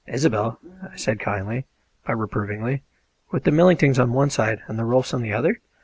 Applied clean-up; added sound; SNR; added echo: none; none; none; none.